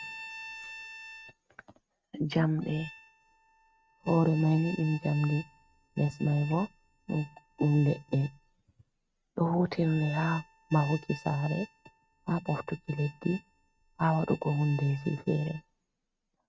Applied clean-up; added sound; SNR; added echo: neural mask model RNNoise.